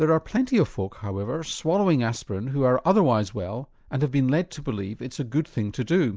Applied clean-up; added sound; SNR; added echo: none; none; none; none.